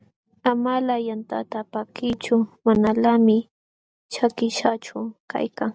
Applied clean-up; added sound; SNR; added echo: none; none; none; none.